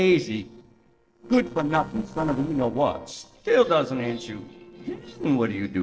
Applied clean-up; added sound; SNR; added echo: neural separator model SepFormer DNS4.